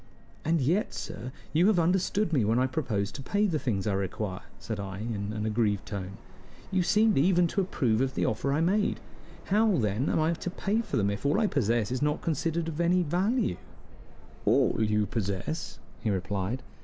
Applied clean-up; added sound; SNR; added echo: none; Subway, metro, underground; 19 dB; none.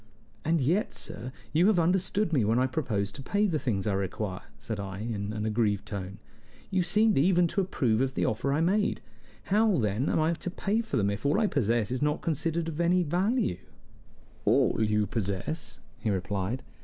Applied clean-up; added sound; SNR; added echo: none; none; none; none.